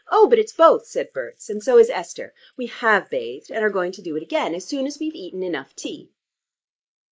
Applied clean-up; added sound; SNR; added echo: neural mask model Resemble Enhance denoiser.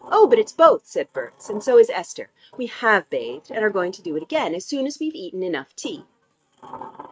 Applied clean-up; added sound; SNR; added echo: neural mask model RNNoise.